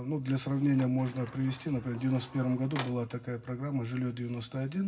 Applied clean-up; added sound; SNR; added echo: none; Sliding door; 15 dB; reverberation time 0.4 s.